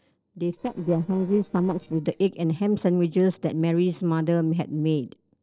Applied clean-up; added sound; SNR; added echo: neural separator model SepFormer DNS4.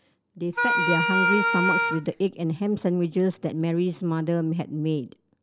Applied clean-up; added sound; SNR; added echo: none; Wind instrument, woodwind instrument; -2 dB; none.